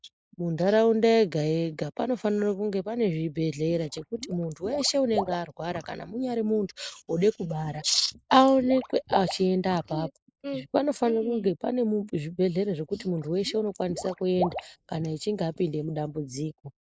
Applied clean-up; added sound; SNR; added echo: neural mask model Resemble Enhance denoiser.